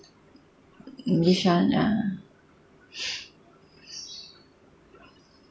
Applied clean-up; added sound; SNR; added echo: none; none; none; none.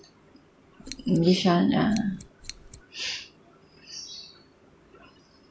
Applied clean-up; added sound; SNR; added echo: none; Scissors; 15 dB; none.